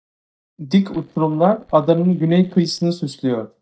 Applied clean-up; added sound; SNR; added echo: neural mask model DeepFilterNet 3.